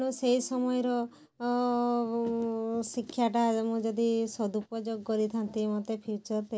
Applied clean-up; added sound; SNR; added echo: none; none; none; none.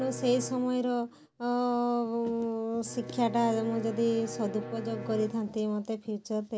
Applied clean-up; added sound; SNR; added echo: none; Bowed string instrument; 13 dB; none.